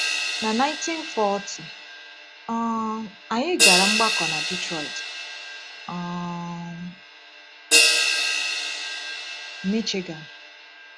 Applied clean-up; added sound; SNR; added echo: none; Crash cymbal; -4 dB; none.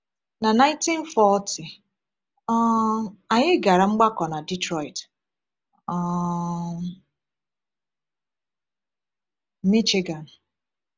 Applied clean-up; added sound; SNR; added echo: none; none; none; none.